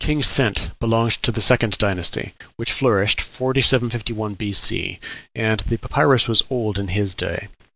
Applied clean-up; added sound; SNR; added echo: none; none; none; none.